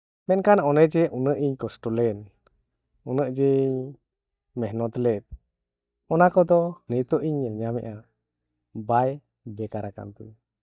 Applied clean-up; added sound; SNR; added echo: neural mask model DeepFilterNet 3.